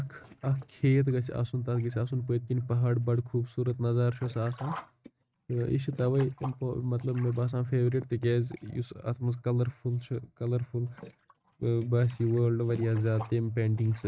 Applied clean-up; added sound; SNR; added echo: neural mask model RNNoise.